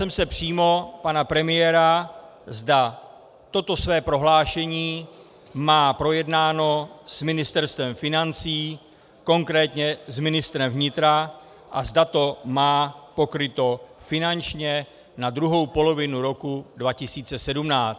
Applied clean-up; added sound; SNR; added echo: none; none; none; none.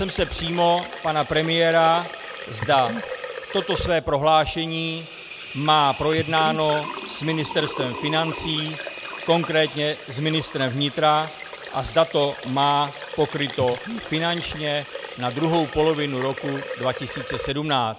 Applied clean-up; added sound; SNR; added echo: none; Breathing + Sink (filling or washing) / Water tap, faucet; 11 dB; none.